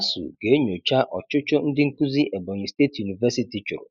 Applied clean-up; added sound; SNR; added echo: neural mask model Resemble Enhance denoiser.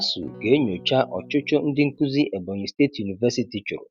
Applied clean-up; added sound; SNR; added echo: none; Electric guitar / Strum; 19 dB; none.